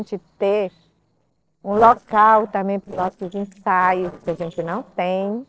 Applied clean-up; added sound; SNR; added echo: neural separator model SepFormer DNS4.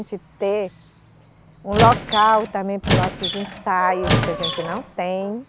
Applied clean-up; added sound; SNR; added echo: none; Squeak; 0 dB; none.